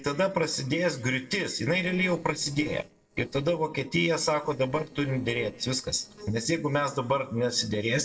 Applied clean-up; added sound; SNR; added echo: neural separator model SepFormer DNS4.